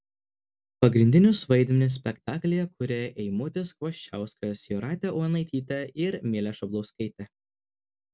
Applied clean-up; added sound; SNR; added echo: none; none; none; none.